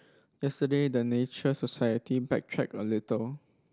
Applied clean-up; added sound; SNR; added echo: none; none; none; none.